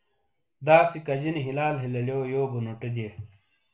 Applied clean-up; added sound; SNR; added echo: none; none; none; reverberation time 0.4 s.